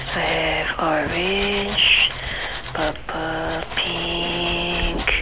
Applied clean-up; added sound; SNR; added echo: none; Domestic sounds, home sounds; 9 dB; none.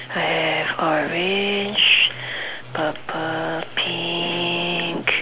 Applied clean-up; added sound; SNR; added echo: none; none; none; none.